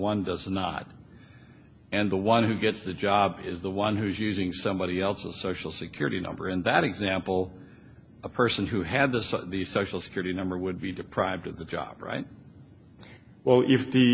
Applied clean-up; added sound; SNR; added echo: none; none; none; none.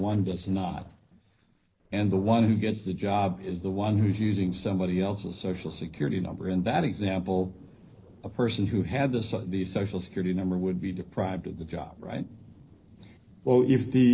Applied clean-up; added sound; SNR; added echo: neural separator model SepFormer DNS4.